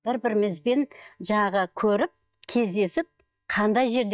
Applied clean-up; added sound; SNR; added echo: neural mask model DeepFilterNet 3.